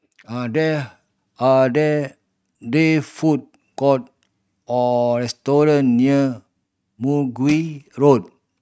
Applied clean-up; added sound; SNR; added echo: neural mask model RNNoise.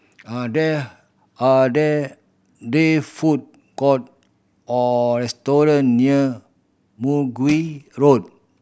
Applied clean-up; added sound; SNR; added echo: none; Crushing; 18 dB; none.